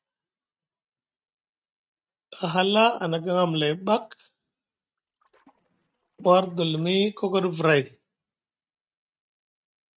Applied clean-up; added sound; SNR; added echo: neural mask model RNNoise.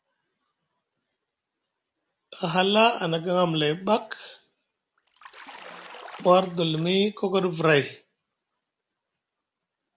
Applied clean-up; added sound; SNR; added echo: none; Bathtub (filling or washing) / Splash, splatter; 18 dB; none.